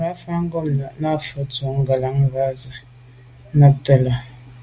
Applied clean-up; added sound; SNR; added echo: none; none; none; none.